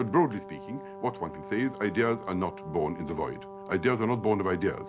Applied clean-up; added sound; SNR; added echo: none; Brass instrument; 13 dB; none.